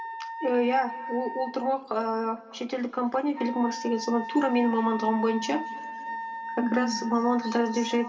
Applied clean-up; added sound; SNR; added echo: none; Wind instrument, woodwind instrument; 10 dB; reverberation time 2.7 s.